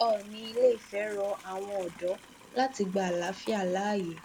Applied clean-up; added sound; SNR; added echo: none; Livestock, farm animals, working animals; 20 dB; none.